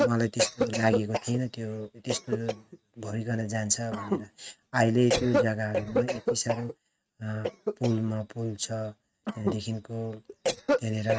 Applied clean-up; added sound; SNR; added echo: neural mask model RNNoise.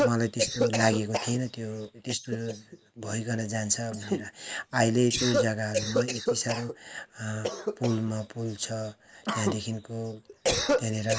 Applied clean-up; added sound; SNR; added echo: neural mask model Resemble Enhance denoiser.